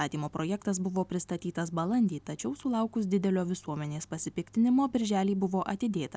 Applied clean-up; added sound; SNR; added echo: none; none; none; none.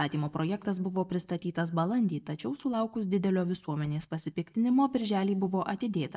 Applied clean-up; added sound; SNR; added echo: neural mask model DeepFilterNet 3.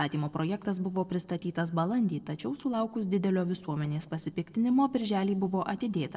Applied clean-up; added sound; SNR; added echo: neural separator model SepFormer DNS4.